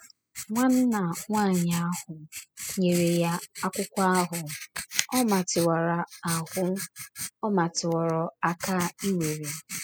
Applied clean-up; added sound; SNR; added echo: classical method spectral subtraction.